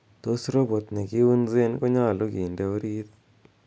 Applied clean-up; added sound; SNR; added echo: none; none; none; none.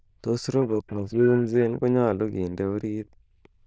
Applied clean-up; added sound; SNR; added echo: neural diffusion model UNIVERSE++.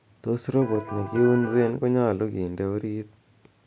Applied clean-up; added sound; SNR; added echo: none; Electric guitar; 11 dB; none.